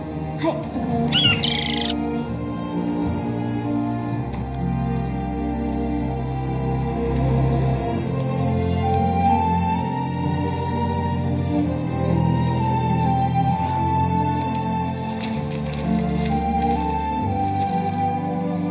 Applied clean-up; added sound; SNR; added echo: none; Bird; 0 dB; reverberation time 0.9 s.